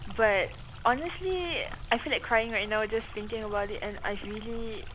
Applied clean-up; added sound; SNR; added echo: none; Stream; 10 dB; none.